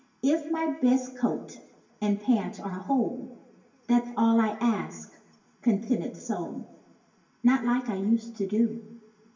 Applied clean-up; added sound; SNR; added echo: none; none; none; reverberation time 0.9 s.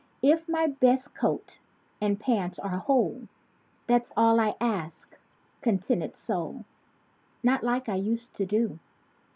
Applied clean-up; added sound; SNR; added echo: none; none; none; none.